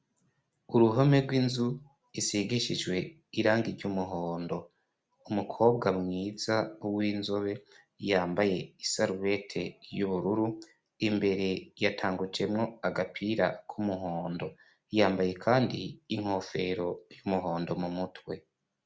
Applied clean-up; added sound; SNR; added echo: none; none; none; none.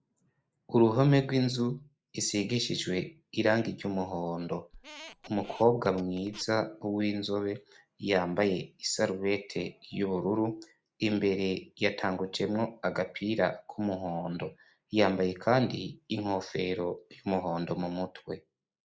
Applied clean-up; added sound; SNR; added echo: neural mask model Resemble Enhance denoiser.